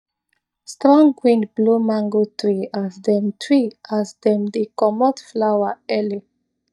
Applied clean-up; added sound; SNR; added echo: neural mask model DeepFilterNet 3.